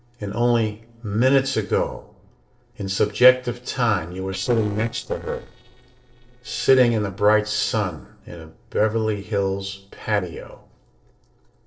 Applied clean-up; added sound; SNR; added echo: neural separator model SepFormer DNS4.